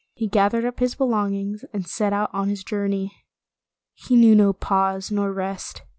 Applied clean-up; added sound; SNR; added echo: none; none; none; none.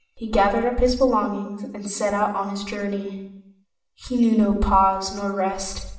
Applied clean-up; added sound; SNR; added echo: none; none; none; reverberation time 0.8 s.